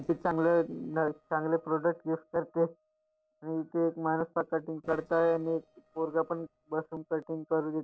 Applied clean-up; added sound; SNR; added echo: neural separator model SepFormer DNS4.